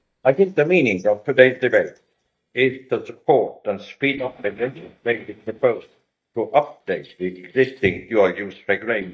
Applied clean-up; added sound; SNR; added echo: neural mask model DeepFilterNet 3.